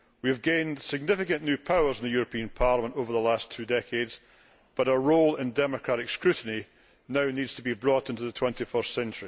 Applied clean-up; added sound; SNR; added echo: none; none; none; none.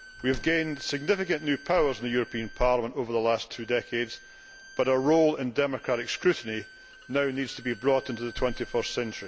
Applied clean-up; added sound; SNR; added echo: none; Bowed string instrument + Slam; 17 dB; none.